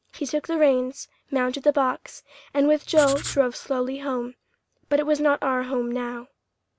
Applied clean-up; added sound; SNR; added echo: none; Writing; 10 dB; none.